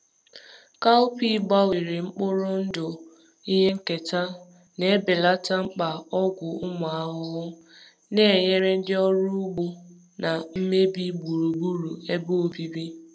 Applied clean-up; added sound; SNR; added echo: none; none; none; none.